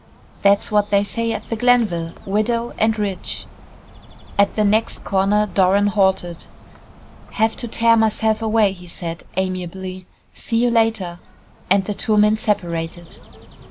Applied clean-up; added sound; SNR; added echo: none; Bird; 19 dB; none.